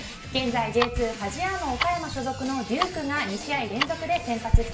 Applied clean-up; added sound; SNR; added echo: none; Tick-tock; 3 dB; reverberation time 0.4 s.